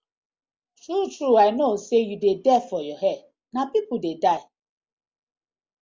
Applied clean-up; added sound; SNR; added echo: none; none; none; none.